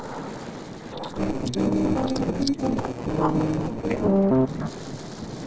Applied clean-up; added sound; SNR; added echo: neural separator model SepFormer DNS4.